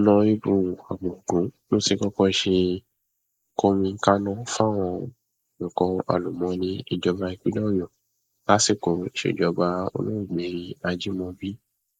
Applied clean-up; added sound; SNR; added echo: neural mask model Resemble Enhance denoiser.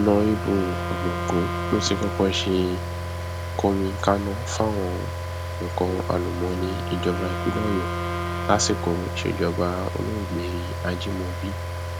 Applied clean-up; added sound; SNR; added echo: none; Car + Wind instrument, woodwind instrument; 2 dB; none.